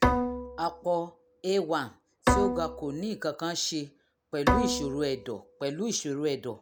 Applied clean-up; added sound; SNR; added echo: none; Bowed string instrument; 0 dB; none.